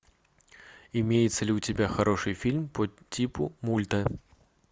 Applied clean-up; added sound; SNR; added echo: none; none; none; none.